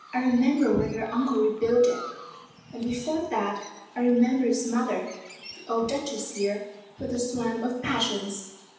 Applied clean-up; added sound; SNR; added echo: none; Chirp, tweet; 20 dB; reverberation time 0.9 s.